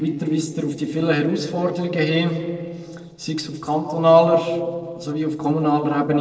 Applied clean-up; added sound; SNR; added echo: neural separator model SepFormer DNS4.